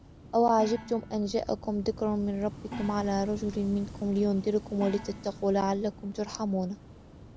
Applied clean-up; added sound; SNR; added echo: none; Waves, surf / Wind + Gong; 14 dB; none.